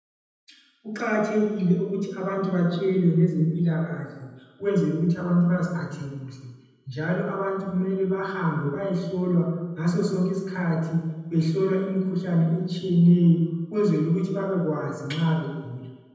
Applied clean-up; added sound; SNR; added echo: none; none; none; reverberation time 1.0 s.